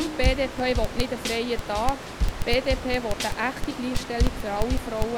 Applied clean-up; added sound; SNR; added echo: none; Crackle + Tambourine / Drum / Drum kit; -1 dB; none.